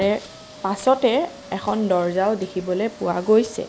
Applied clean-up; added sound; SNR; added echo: none; Squeak; 19 dB; none.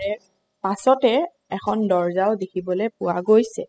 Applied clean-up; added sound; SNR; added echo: classical method spectral subtraction.